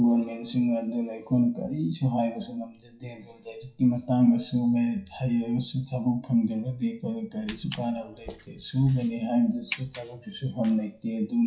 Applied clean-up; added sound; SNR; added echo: classical method WPE with log-MMSE.